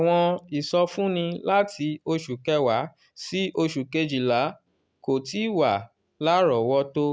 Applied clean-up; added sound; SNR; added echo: none; none; none; none.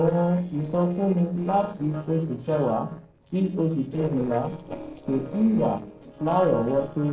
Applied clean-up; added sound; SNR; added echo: neural separator model SepFormer DNS4.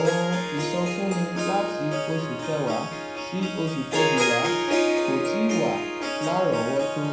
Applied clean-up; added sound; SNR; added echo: none; Harp; -1 dB; reverberation time 0.5 s.